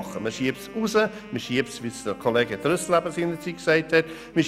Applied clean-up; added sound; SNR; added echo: none; Wind instrument, woodwind instrument; 19 dB; none.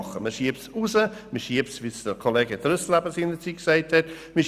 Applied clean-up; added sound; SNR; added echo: none; none; none; none.